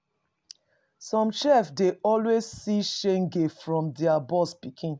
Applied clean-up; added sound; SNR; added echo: none; none; none; none.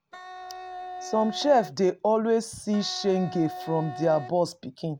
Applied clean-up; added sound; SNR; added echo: none; Wind instrument, woodwind instrument; 13 dB; none.